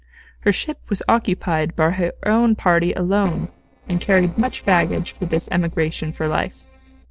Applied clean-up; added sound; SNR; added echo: neural separator model SepFormer DNS4.